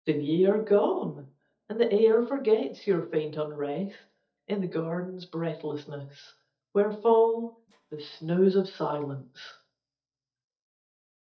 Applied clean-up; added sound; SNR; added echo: neural mask model DeepFilterNet 3.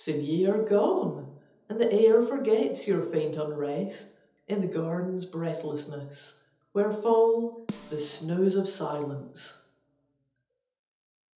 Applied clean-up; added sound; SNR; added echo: none; Snare drum; 17 dB; reverberation time 0.8 s.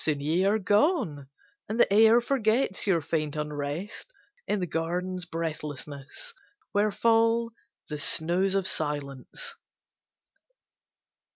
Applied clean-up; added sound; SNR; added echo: none; none; none; none.